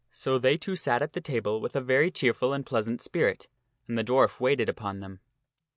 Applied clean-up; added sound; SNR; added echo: none; none; none; none.